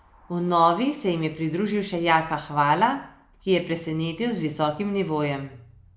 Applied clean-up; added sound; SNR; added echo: none; none; none; none.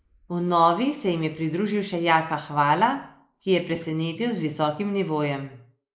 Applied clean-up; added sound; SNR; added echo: neural mask model Resemble Enhance denoiser.